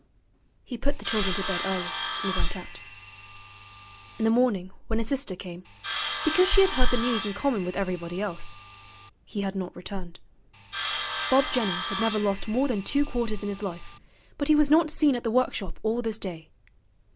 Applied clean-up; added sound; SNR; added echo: none; Sawing; 2 dB; none.